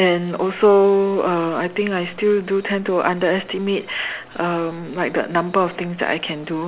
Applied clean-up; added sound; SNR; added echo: none; none; none; none.